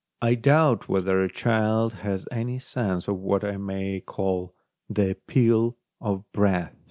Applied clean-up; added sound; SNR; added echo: none; none; none; none.